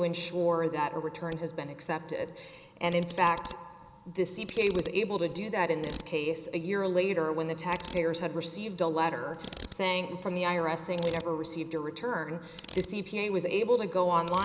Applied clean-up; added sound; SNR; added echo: none; Ratchet, pawl; 19 dB; none.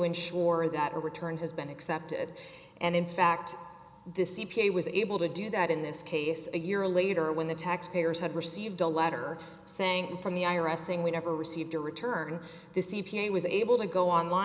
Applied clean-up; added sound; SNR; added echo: none; none; none; none.